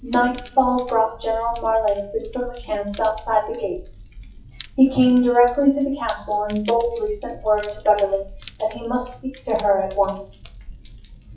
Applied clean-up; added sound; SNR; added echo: classical method WPE with log-MMSE.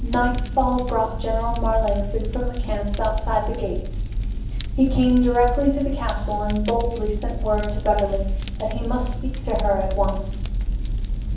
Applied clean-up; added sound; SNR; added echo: none; Fire; 1 dB; reverberation time 0.7 s.